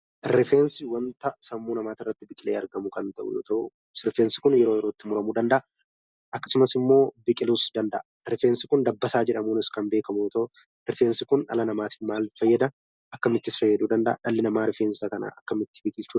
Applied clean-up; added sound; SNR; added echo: none; none; none; none.